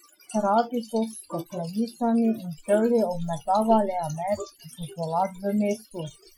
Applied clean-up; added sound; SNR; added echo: classical method Wiener filter.